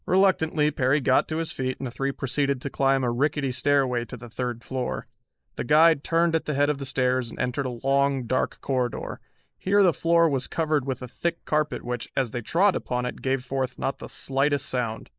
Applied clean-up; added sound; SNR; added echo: neural mask model Resemble Enhance denoiser.